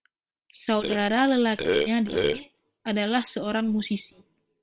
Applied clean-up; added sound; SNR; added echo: neural separator model SepFormer WHAM!.